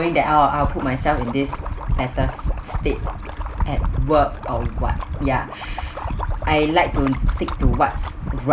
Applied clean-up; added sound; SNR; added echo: none; Liquid; 14 dB; none.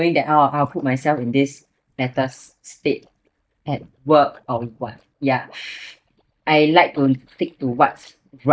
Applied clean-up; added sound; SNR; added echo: neural mask model DeepFilterNet 3.